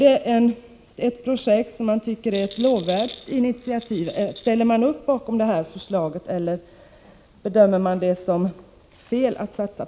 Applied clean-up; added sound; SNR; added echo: none; Rattle; 16 dB; none.